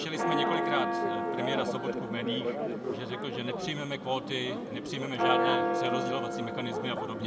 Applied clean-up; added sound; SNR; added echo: none; Church bell; -4 dB; reverberation time 1.3 s.